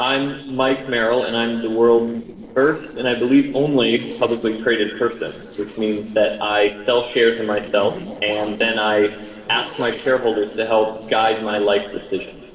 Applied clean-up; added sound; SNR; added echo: neural separator model SepFormer DNS4.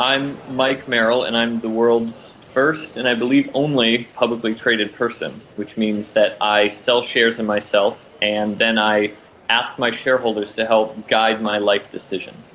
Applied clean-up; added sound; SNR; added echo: none; none; none; none.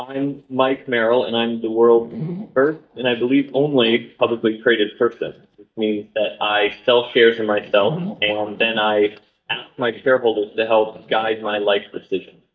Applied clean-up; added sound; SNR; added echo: neural mask model DeepFilterNet 3.